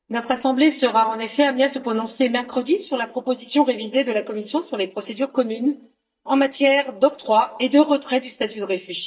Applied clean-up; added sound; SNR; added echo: neural mask model DeepFilterNet 3.